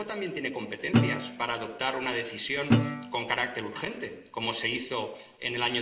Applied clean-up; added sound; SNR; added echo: none; Guitar; -2 dB; reverberation time 0.9 s.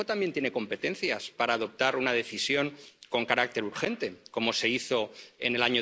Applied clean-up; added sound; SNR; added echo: none; none; none; none.